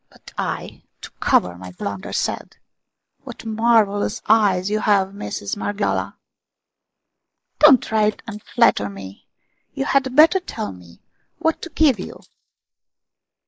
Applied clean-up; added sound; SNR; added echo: neural mask model Resemble Enhance denoiser.